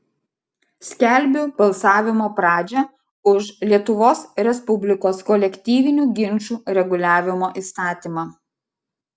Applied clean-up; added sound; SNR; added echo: none; none; none; none.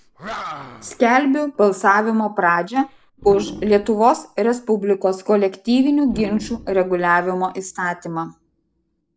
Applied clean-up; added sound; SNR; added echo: none; Animal; 19 dB; none.